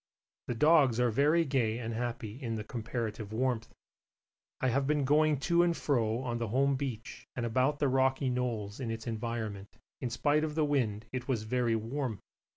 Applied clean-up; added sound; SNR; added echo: none; none; none; none.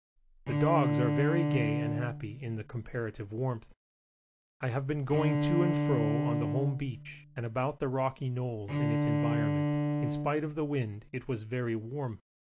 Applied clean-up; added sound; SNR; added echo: none; Bowed string instrument; -2 dB; none.